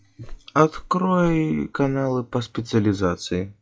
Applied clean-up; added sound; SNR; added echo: classical method log-MMSE.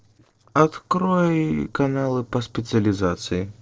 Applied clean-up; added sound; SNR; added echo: neural separator model SepFormer DNS4.